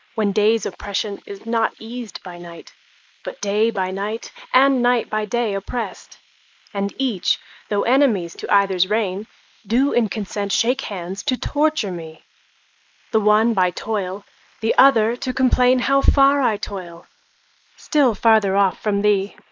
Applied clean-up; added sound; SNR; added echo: neural mask model Resemble Enhance denoiser.